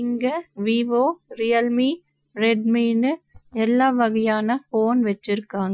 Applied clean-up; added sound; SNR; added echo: classical method Wiener filter.